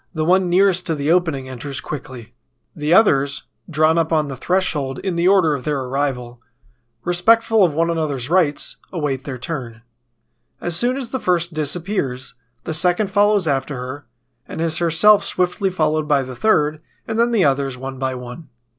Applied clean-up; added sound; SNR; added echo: none; none; none; none.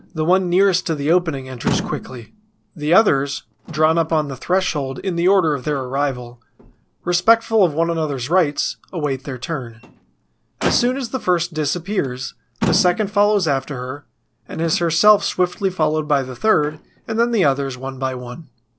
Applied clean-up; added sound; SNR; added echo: none; Motor vehicle (road); 14 dB; none.